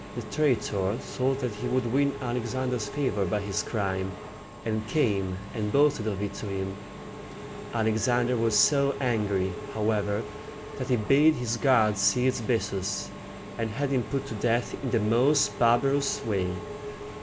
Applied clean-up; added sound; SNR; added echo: none; Engine / Mechanisms; 11 dB; none.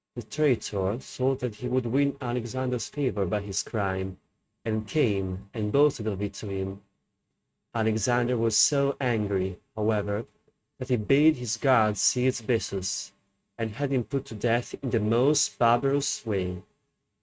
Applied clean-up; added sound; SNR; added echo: neural mask model RNNoise.